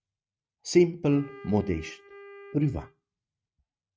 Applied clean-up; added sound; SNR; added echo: neural mask model RNNoise.